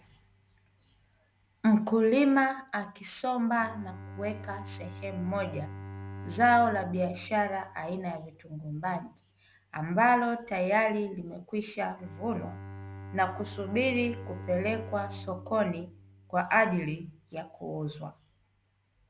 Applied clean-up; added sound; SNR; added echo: none; Bowed string instrument; 15 dB; none.